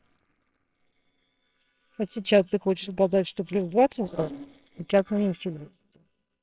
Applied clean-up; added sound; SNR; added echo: neural separator model SepFormer WHAMR!.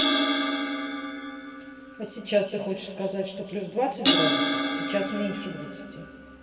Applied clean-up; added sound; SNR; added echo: none; Crash cymbal; -3 dB; reverberation time 2.5 s.